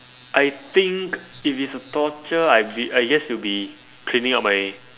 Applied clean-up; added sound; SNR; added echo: none; none; none; none.